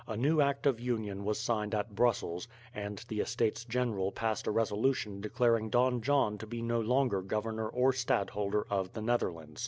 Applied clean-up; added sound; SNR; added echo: none; none; none; none.